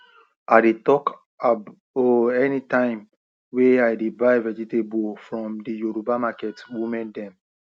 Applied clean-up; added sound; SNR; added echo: none; none; none; none.